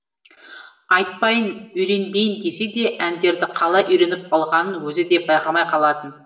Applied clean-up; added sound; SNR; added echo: none; none; none; reverberation time 0.7 s.